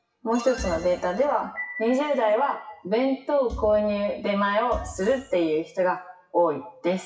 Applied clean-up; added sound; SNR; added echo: classical method WPE with log-MMSE.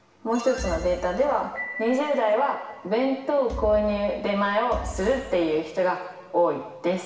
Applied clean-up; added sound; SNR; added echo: none; Thump, thud; 12 dB; reverberation time 1.3 s.